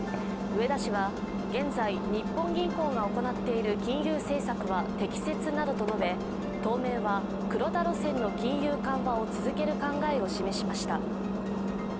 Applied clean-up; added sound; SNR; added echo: none; Engine; 0 dB; none.